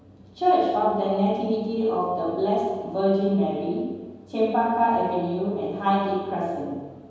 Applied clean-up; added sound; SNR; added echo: none; none; none; reverberation time 1.2 s.